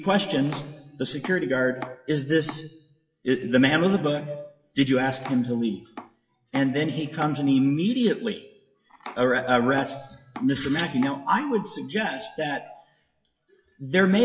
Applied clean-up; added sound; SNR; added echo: classical method WPE with log-MMSE.